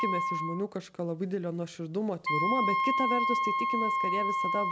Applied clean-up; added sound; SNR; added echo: none; Wind instrument, woodwind instrument; -3 dB; none.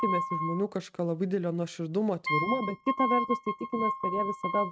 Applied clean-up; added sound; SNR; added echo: neural mask model RNNoise.